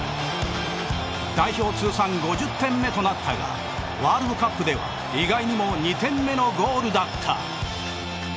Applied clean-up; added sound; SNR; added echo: none; none; none; none.